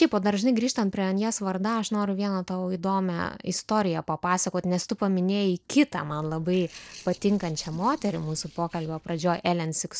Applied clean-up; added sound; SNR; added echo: neural separator model SepFormer DNS4.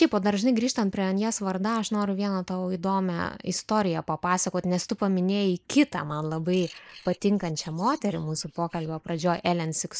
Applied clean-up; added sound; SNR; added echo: neural mask model Resemble Enhance denoiser.